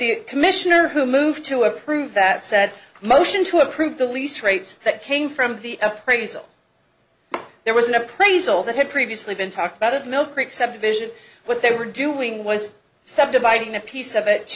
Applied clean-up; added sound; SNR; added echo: none; none; none; none.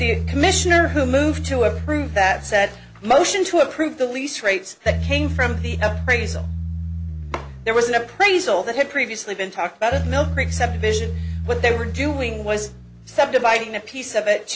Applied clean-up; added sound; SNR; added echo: none; Bass guitar; 6 dB; none.